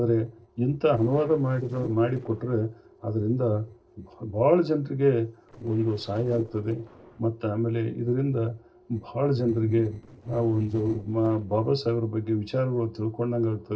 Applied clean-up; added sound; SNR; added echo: neural separator model SepFormer DNS4.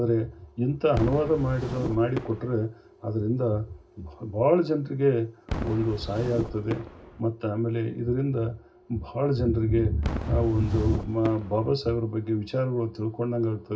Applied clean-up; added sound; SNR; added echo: none; Whoosh, swoosh, swish / Fireworks; 12 dB; reverberation time 0.4 s.